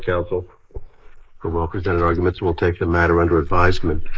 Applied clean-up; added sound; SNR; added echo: neural mask model Resemble Enhance denoiser.